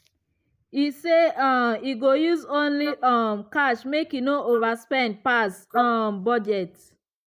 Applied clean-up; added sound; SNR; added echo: neural mask model Resemble Enhance denoiser.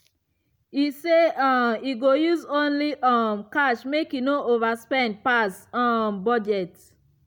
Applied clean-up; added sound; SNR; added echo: none; none; none; none.